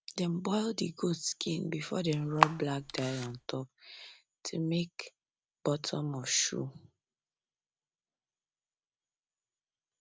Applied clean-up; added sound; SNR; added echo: none; Camera; -2 dB; none.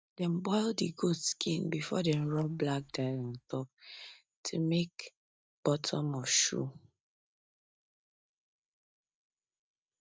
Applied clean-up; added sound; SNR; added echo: neural mask model DeepFilterNet 3.